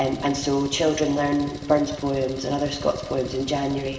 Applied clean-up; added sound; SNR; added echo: none; Engine; 14 dB; reverberation time 1.7 s.